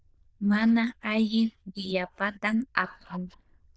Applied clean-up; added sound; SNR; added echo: neural diffusion model UNIVERSE++.